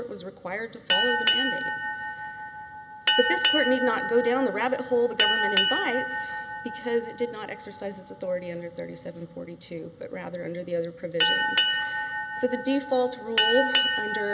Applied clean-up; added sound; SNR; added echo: none; Boat, Water vehicle; -1 dB; none.